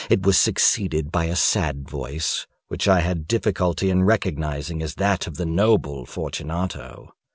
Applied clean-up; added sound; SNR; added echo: none; none; none; none.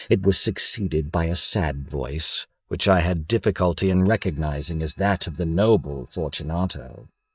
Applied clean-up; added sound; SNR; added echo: neural mask model DeepFilterNet 3.